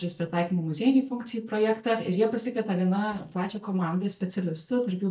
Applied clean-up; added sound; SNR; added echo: neural mask model DeepFilterNet 3.